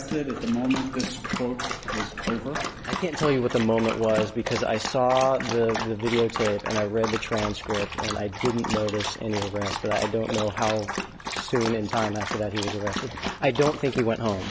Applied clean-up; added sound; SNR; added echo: none; Dog; 6 dB; none.